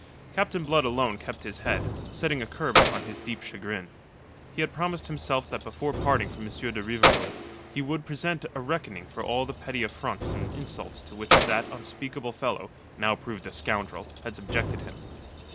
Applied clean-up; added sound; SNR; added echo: none; Keys jangling; -1 dB; none.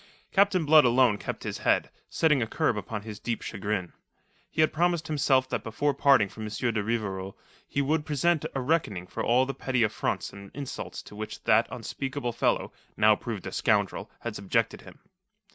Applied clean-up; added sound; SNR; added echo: none; none; none; none.